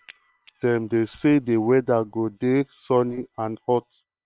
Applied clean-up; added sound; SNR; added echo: neural separator model SepFormer WHAM!.